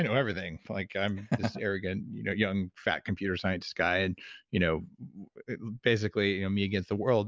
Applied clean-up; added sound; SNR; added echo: none; none; none; none.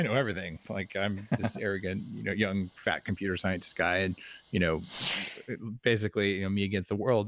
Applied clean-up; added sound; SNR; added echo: none; Fireworks; 14 dB; none.